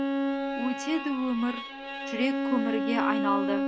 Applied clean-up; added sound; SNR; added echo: none; Bowed string instrument; 0 dB; none.